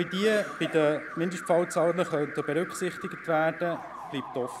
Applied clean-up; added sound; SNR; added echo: none; Alarm; 12 dB; none.